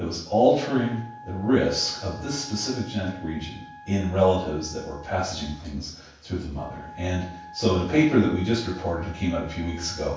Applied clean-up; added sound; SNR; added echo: none; Wind instrument, woodwind instrument; 19 dB; reverberation time 0.7 s.